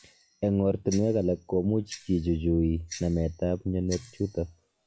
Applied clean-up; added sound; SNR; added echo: classical method log-MMSE.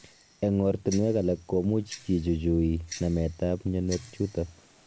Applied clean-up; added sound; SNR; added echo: none; Tick-tock; 20 dB; none.